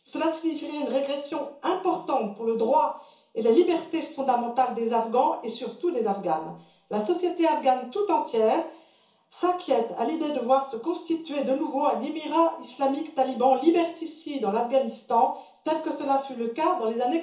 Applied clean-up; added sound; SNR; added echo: none; none; none; reverberation time 0.7 s.